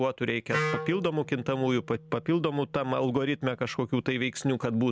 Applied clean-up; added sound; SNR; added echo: none; Wind instrument, woodwind instrument; 11 dB; none.